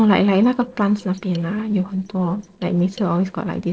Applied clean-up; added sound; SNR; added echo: neural separator model SepFormer DNS4.